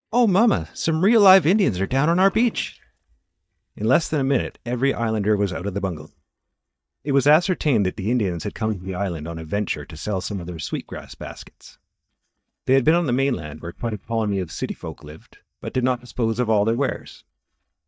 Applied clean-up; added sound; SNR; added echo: neural mask model DeepFilterNet 3.